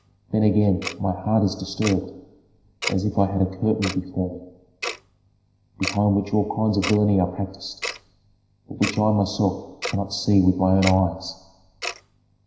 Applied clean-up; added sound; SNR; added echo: none; Tick-tock; 13 dB; reverberation time 0.9 s.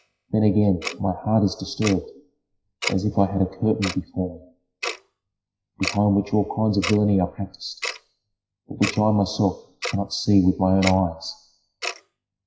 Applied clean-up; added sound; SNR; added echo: classical method WPE with log-MMSE.